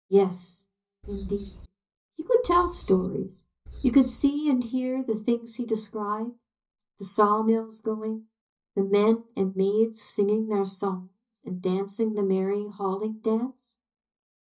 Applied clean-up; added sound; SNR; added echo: neural mask model DeepFilterNet 3.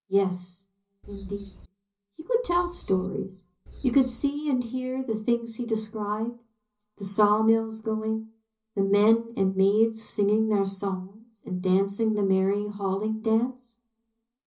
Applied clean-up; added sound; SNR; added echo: none; Wild animals; 17 dB; reverberation time 0.5 s.